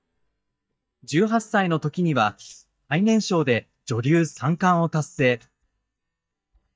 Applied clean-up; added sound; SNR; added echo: neural mask model DeepFilterNet 3.